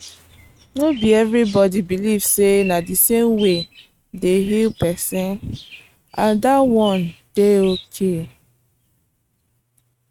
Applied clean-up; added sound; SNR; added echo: neural mask model RNNoise.